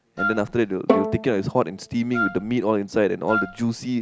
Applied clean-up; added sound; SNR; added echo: none; Bowed string instrument + Wind instrument, woodwind instrument; 4 dB; none.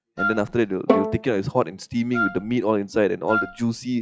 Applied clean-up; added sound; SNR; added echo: classical method log-MMSE.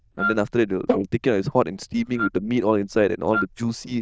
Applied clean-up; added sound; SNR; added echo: neural diffusion model UNIVERSE++.